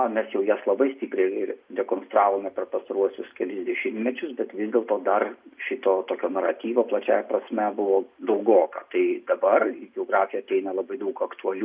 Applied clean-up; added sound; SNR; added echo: none; none; none; none.